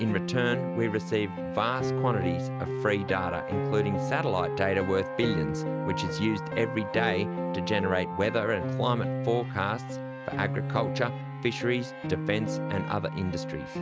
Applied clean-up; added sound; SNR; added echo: none; Piano; 2 dB; none.